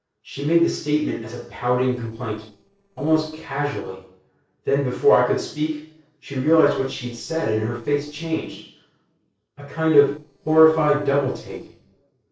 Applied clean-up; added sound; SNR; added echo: neural separator model SepFormer DNS4.